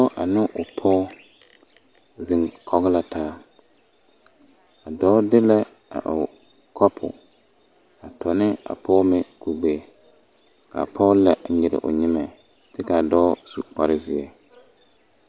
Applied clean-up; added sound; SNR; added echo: none; none; none; none.